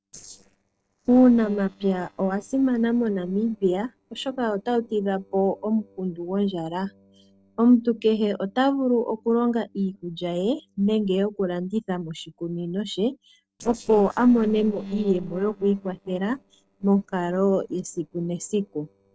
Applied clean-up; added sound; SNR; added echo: neural separator model SepFormer DNS4.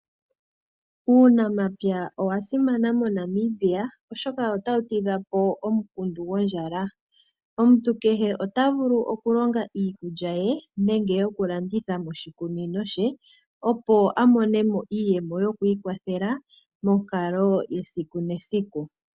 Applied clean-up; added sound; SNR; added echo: none; none; none; none.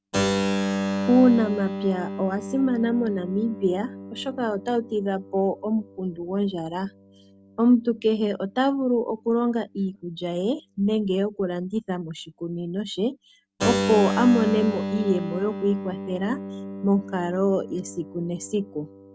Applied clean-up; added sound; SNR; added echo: none; Keyboard (musical); 7 dB; none.